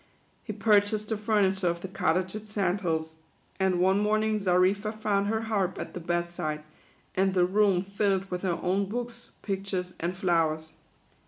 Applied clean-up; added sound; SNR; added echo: none; none; none; none.